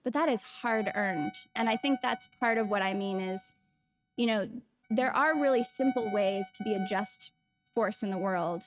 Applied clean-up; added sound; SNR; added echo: neural mask model RNNoise.